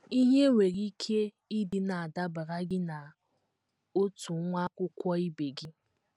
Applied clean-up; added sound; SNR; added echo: none; none; none; none.